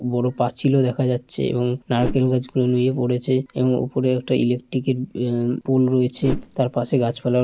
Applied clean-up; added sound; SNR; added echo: none; Whoosh, swoosh, swish; 16 dB; none.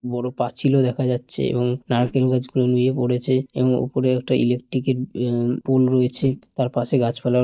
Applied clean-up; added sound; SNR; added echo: neural mask model DeepFilterNet 3.